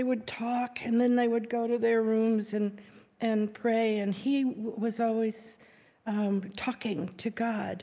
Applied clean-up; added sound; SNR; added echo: none; none; none; none.